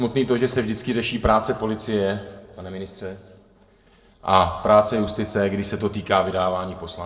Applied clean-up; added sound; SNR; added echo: neural separator model SepFormer DNS4.